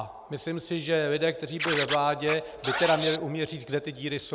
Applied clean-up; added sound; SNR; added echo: none; Scratching (performance technique); 6 dB; none.